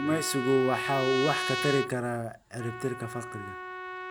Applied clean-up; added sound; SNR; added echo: none; Trumpet; 6 dB; none.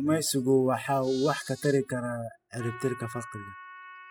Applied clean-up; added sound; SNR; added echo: classical method spectral subtraction.